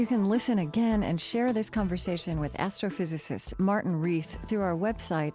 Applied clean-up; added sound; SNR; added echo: none; none; none; none.